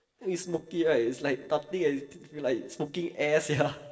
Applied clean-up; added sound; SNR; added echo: neural separator model SepFormer DNS4.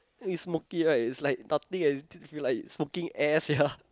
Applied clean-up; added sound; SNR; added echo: none; none; none; none.